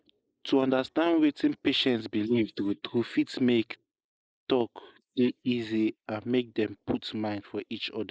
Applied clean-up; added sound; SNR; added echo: neural mask model Resemble Enhance denoiser.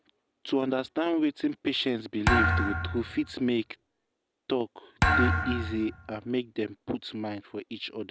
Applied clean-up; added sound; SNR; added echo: none; Thump, thud; -2 dB; none.